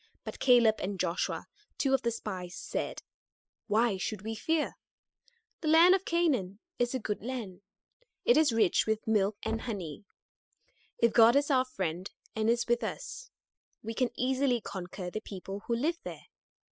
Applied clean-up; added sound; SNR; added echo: classical method spectral subtraction.